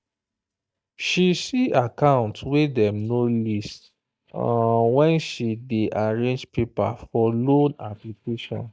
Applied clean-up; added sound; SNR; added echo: neural mask model DeepFilterNet 3.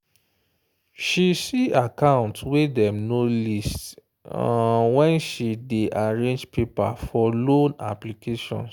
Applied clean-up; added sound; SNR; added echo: none; none; none; none.